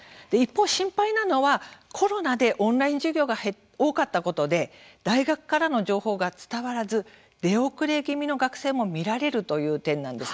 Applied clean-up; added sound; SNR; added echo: none; none; none; none.